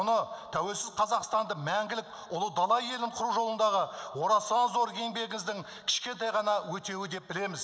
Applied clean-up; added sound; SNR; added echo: none; none; none; none.